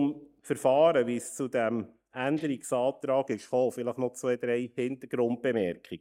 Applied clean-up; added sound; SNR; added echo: neural mask model DeepFilterNet 3.